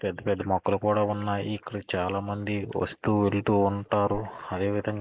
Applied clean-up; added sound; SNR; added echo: neural mask model Resemble Enhance denoiser.